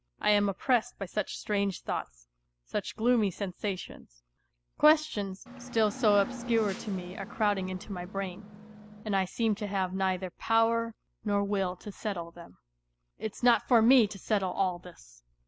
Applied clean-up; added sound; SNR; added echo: none; Hiss / Bus / Engine; 12 dB; none.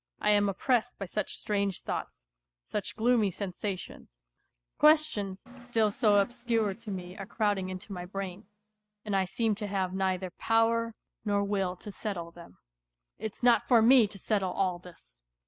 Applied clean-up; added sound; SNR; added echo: neural mask model RNNoise.